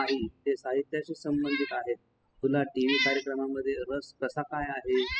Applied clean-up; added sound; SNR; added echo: classical method spectral subtraction.